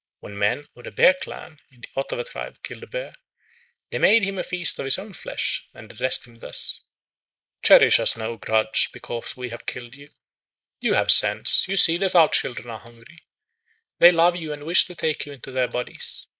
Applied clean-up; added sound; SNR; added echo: neural mask model Resemble Enhance denoiser.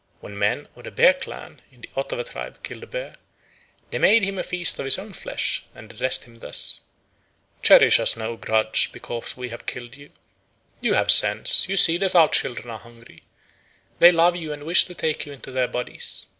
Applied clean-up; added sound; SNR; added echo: none; none; none; none.